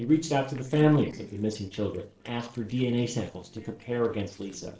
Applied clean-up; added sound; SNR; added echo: neural separator model SepFormer DNS4.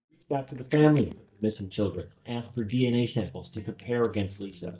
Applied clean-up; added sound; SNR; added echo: neural mask model DeepFilterNet 3.